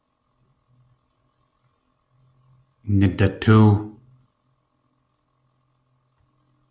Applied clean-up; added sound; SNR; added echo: none; none; none; none.